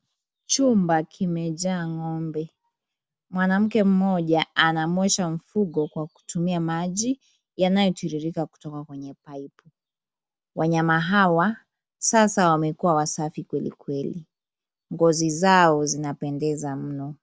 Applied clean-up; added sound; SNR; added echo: none; none; none; none.